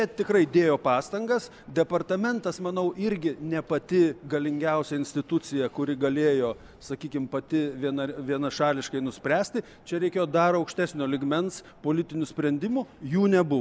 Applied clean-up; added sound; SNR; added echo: none; none; none; none.